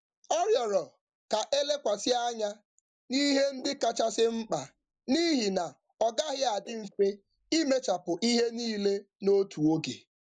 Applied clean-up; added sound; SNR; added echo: neural mask model Resemble Enhance denoiser.